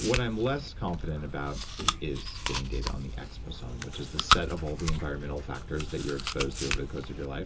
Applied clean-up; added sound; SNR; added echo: none; Chewing, mastication; -1 dB; reverberation time 0.2 s.